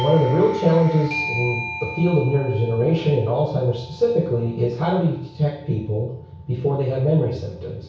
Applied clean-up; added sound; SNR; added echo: none; Doorbell; 13 dB; reverberation time 0.6 s.